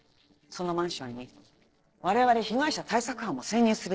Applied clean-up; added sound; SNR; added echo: neural separator model SepFormer DNS4.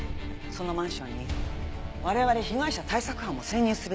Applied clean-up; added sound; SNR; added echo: none; none; none; none.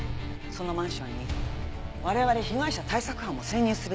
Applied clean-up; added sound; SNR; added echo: none; Telephone; 11 dB; none.